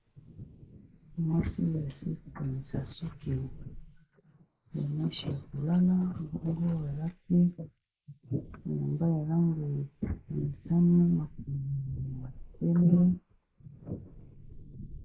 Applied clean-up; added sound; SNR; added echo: neural mask model Resemble Enhance denoiser.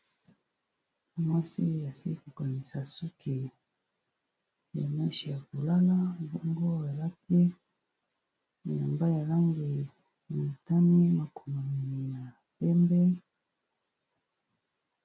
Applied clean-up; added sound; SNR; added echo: none; none; none; none.